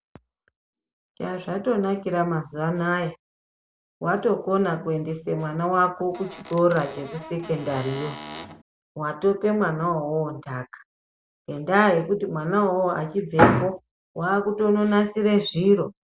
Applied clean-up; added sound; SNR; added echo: none; Squeak / Cupboard open or close; 15 dB; none.